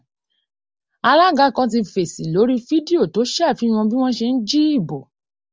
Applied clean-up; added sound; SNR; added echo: none; none; none; none.